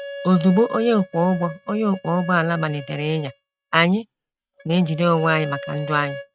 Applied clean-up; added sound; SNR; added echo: neural mask model RNNoise.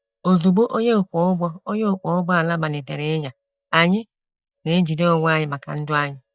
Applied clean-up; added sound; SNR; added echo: neural mask model DeepFilterNet 3.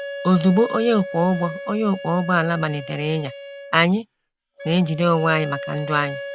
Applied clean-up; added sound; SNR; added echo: none; Wind instrument, woodwind instrument; 12 dB; none.